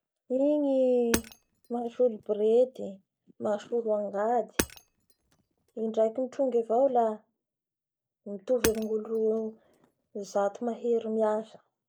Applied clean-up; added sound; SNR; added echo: none; Hammer; 11 dB; none.